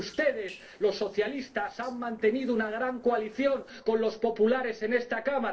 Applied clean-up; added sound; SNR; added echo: neural separator model SepFormer DNS4.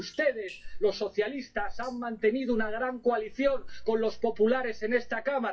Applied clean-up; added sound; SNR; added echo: classical method WPE with log-MMSE.